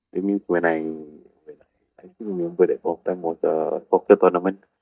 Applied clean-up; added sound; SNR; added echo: neural mask model DeepFilterNet 3.